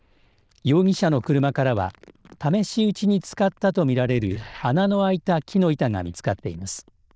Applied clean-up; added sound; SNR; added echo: neural diffusion model UNIVERSE++.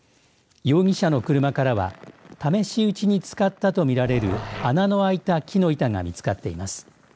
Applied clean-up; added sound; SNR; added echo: none; Growling; 11 dB; none.